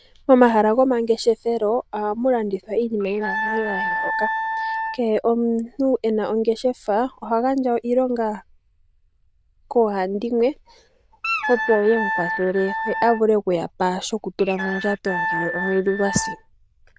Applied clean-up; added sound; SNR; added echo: neural diffusion model UNIVERSE++.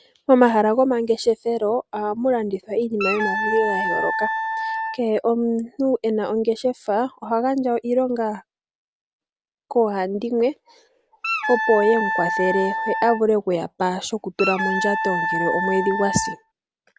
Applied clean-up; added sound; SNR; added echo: none; Wind instrument, woodwind instrument; 3 dB; none.